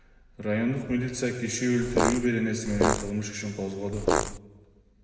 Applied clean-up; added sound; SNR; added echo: none; Fart; -3 dB; reverberation time 1.7 s.